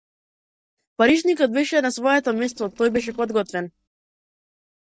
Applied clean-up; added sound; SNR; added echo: neural separator model SepFormer DNS4.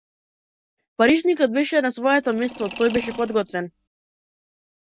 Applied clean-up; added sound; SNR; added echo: none; Mechanisms; 15 dB; none.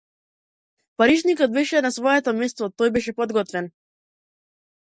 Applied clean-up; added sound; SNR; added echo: none; none; none; none.